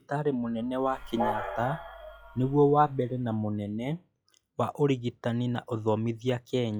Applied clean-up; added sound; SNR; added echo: classical method log-MMSE.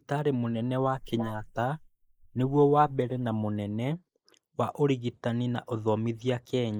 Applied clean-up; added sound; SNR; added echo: neural mask model Resemble Enhance denoiser.